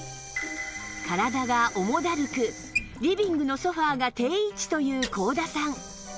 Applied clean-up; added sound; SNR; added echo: none; Sink (filling or washing) / Water; 13 dB; none.